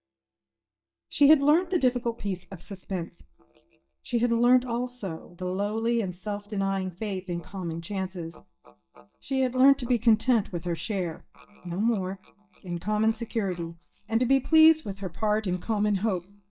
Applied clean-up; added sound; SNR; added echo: neural mask model DeepFilterNet 3.